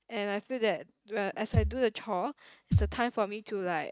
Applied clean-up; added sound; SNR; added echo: neural mask model RNNoise.